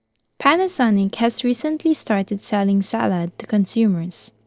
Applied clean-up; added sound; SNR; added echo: neural separator model SepFormer DNS4.